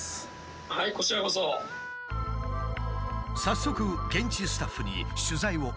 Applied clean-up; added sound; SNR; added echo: none; Harmonica; 13 dB; none.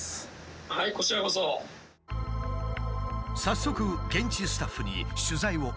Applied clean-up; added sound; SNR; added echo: none; none; none; none.